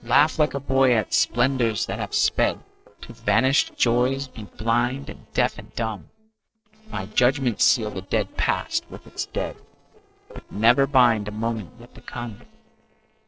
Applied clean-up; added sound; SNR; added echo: neural separator model SepFormer DNS4.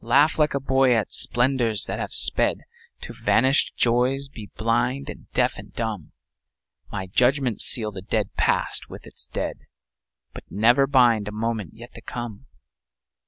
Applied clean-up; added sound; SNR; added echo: none; none; none; none.